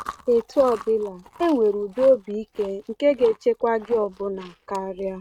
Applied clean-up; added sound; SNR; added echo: neural mask model RNNoise.